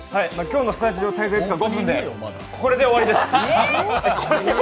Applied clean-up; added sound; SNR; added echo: none; none; none; none.